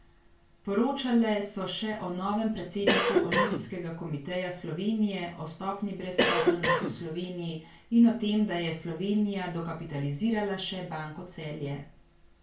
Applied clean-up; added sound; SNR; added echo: none; Cough; -4 dB; reverberation time 0.2 s.